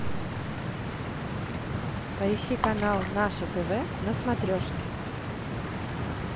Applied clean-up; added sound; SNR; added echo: none; Stream + Water / Splash, splatter; 0 dB; none.